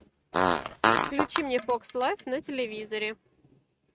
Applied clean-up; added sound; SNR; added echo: neural mask model RNNoise.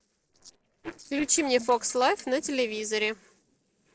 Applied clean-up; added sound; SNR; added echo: neural separator model SepFormer DNS4.